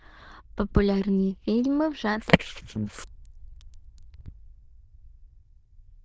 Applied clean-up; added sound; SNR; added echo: neural diffusion model UNIVERSE++.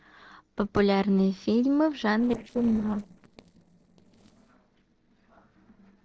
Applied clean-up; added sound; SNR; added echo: neural separator model SepFormer DNS4.